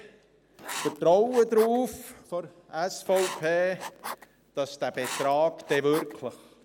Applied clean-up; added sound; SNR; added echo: none; Writing; 12 dB; none.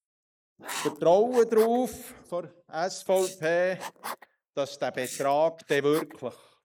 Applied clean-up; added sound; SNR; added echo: neural mask model Resemble Enhance denoiser.